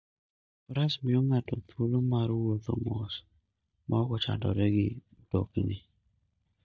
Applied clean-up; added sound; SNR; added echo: neural mask model DeepFilterNet 3.